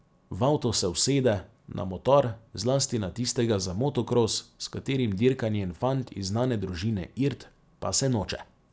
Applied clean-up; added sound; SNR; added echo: none; none; none; none.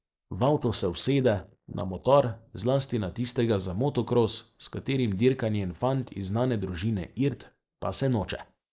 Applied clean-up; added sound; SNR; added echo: neural mask model Resemble Enhance denoiser.